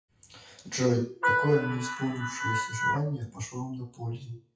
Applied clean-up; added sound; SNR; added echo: classical method WPE with log-MMSE.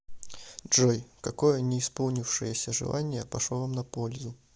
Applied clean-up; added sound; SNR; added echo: none; none; none; none.